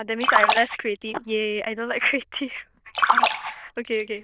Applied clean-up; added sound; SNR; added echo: neural diffusion model UNIVERSE++.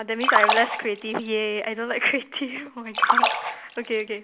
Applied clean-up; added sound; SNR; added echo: none; Splash, splatter; -3 dB; none.